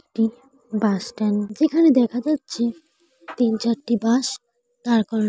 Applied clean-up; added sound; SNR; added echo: none; none; none; none.